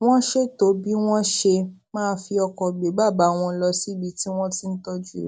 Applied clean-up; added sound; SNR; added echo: none; none; none; none.